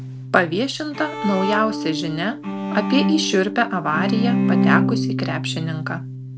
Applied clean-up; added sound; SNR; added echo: none; Bowed string instrument; 0 dB; none.